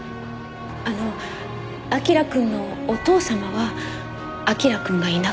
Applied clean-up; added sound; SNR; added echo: none; none; none; none.